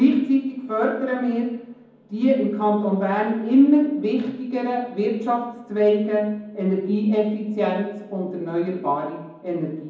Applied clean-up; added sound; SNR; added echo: none; none; none; reverberation time 1.2 s.